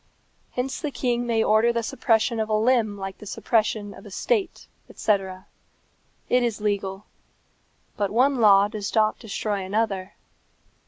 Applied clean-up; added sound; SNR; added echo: none; none; none; none.